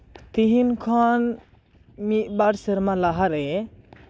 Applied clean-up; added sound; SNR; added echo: none; none; none; none.